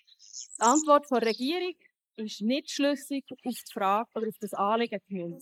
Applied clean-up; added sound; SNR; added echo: neural mask model Resemble Enhance denoiser.